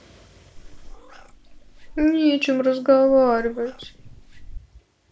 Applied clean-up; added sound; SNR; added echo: none; Meow; 16 dB; none.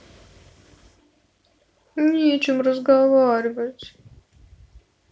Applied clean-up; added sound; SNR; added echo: none; none; none; none.